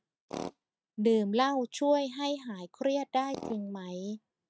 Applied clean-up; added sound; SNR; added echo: neural mask model RNNoise.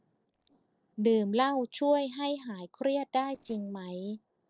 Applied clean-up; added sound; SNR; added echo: neural separator model SepFormer DNS4.